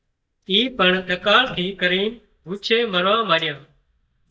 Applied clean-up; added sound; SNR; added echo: neural mask model DeepFilterNet 3.